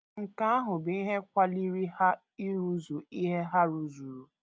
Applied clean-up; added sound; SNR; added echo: none; none; none; none.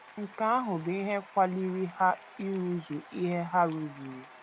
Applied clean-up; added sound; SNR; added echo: none; Applause / Cheering; 20 dB; none.